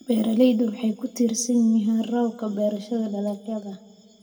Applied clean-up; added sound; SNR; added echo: none; none; none; reverberation time 0.9 s.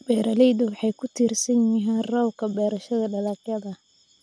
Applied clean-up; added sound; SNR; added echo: none; none; none; none.